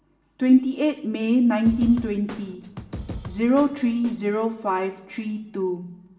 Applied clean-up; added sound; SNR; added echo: none; Snare drum / Drum kit; 13 dB; reverberation time 0.9 s.